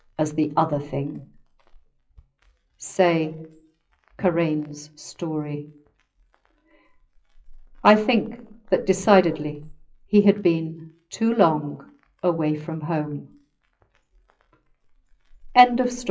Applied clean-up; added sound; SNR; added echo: classical method WPE with log-MMSE.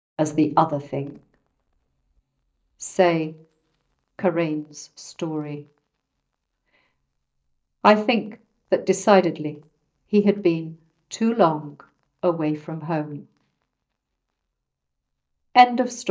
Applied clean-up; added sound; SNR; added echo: neural mask model DeepFilterNet 3.